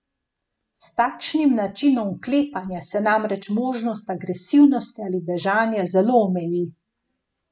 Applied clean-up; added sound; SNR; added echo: none; none; none; none.